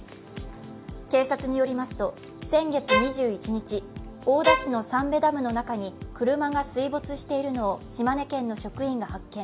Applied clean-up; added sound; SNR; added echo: none; Bowed string instrument; 0 dB; none.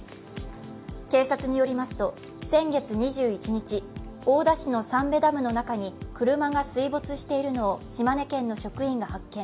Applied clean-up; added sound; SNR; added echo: none; none; none; none.